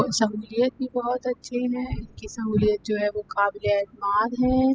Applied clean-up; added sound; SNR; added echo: classical method spectral subtraction.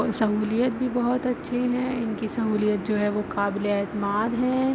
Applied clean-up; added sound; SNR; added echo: none; none; none; none.